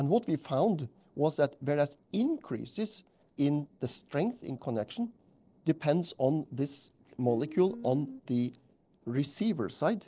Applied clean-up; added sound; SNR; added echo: neural separator model SepFormer DNS4.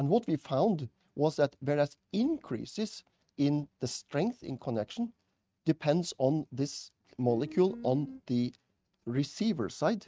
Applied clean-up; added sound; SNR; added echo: neural mask model RNNoise.